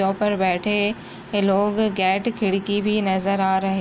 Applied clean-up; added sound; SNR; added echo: none; none; none; none.